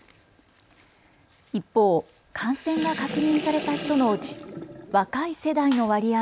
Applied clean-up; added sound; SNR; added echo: none; Sink (filling or washing) / Water; 10 dB; none.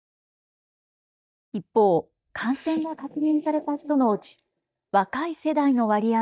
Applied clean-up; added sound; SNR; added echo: neural mask model DeepFilterNet 3.